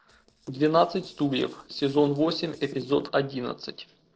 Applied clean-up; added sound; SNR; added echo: neural separator model SepFormer DNS4.